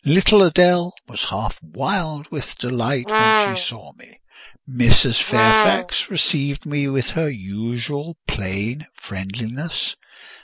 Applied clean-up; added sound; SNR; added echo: none; Brass instrument; -1 dB; none.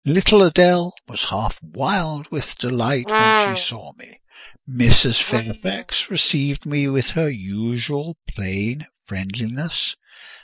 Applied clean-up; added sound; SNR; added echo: neural mask model DeepFilterNet 3.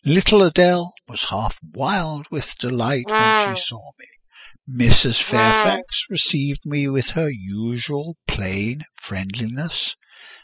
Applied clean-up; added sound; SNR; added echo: classical method spectral subtraction.